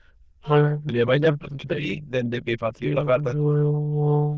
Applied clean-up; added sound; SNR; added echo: neural diffusion model UNIVERSE++.